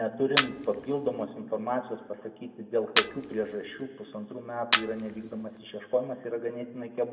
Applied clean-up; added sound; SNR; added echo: none; Camera; -3 dB; reverberation time 1.6 s.